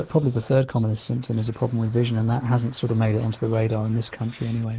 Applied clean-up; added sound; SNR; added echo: neural mask model Resemble Enhance denoiser.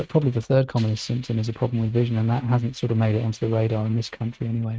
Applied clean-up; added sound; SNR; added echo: neural mask model RNNoise.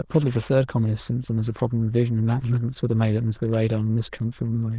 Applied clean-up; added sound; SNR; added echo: neural diffusion model UNIVERSE++.